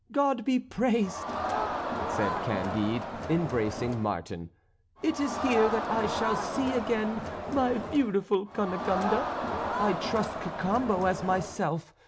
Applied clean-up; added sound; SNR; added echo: none; Crowd; 3 dB; none.